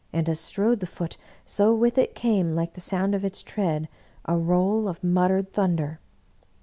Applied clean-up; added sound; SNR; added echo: none; none; none; none.